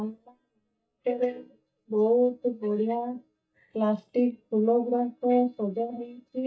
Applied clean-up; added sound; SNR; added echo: neural mask model DeepFilterNet 3.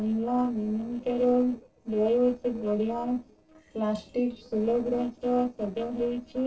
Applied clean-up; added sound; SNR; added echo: neural separator model SepFormer DNS4.